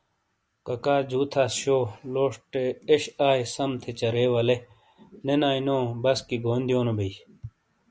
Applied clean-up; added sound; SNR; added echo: none; none; none; none.